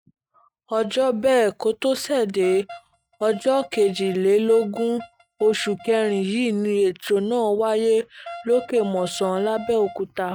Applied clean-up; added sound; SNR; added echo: neural mask model RNNoise.